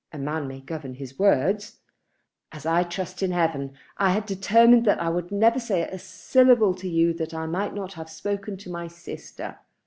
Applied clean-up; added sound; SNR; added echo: none; none; none; none.